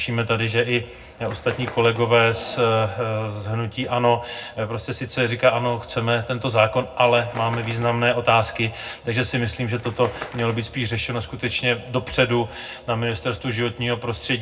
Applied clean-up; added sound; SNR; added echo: none; Bird; 17 dB; reverberation time 0.3 s.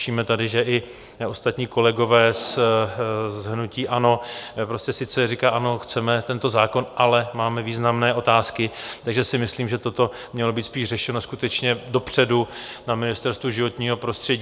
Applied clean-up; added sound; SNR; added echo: none; none; none; none.